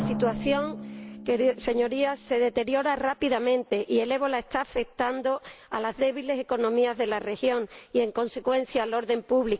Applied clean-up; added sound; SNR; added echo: none; Drum; 15 dB; none.